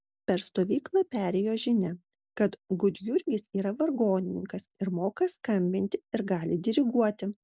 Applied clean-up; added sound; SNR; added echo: none; none; none; none.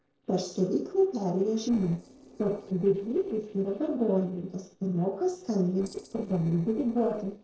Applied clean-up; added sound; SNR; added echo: neural separator model SepFormer DNS4.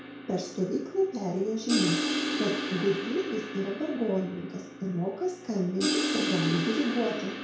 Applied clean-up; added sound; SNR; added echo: none; Crash cymbal; 3 dB; reverberation time 0.6 s.